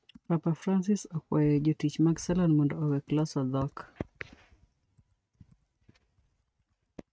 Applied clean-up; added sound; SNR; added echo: neural mask model RNNoise.